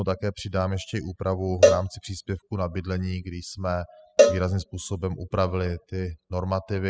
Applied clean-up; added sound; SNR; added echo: classical method spectral subtraction.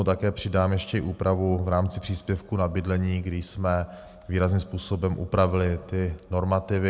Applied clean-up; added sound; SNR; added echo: none; none; none; none.